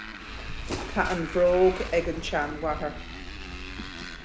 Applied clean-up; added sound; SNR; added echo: none; Bird + Motorcycle; 8 dB; none.